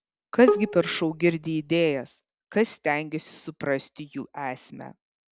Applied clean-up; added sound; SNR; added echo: none; Bowed string instrument; 3 dB; none.